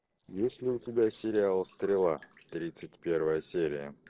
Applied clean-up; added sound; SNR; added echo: neural separator model SepFormer DNS4.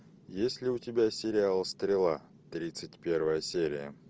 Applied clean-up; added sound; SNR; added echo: none; none; none; none.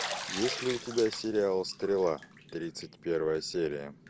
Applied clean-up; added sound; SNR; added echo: none; Bathtub (filling or washing); 10 dB; none.